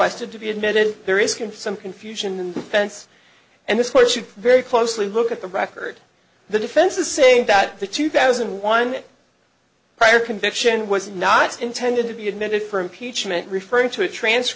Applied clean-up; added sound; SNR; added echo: none; none; none; none.